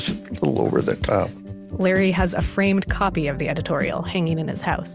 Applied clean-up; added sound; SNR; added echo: none; none; none; none.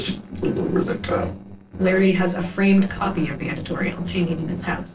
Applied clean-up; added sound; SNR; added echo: neural separator model SepFormer DNS4.